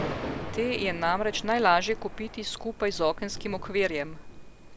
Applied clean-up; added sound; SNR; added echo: none; Thunder; 11 dB; none.